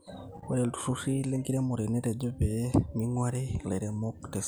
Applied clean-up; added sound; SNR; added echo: none; none; none; none.